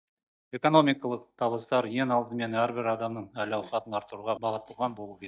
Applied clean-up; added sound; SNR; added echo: neural mask model DeepFilterNet 3.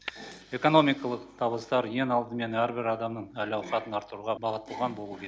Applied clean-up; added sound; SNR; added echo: none; Glass; 17 dB; none.